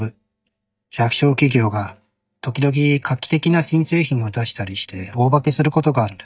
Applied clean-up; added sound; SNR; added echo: neural mask model DeepFilterNet 3.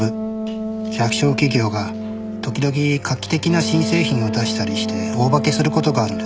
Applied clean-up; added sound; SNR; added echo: none; Wind instrument, woodwind instrument; 5 dB; none.